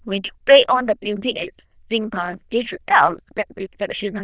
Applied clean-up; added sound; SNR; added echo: neural diffusion model UNIVERSE++.